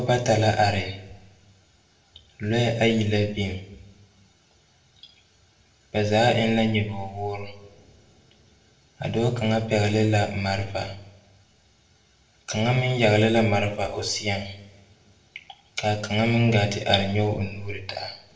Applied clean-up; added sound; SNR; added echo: none; none; none; reverberation time 0.6 s.